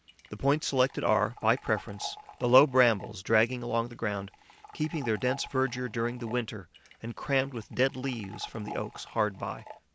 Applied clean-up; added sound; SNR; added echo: none; Liquid; 19 dB; none.